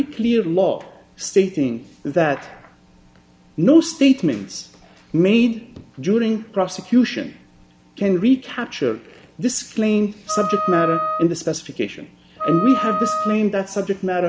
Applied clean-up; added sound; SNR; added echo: none; Wind instrument, woodwind instrument; 5 dB; none.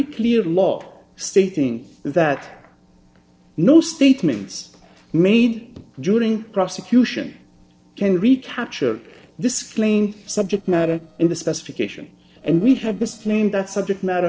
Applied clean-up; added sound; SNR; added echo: neural separator model SepFormer DNS4.